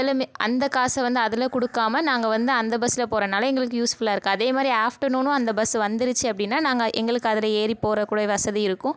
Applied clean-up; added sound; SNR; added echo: none; none; none; none.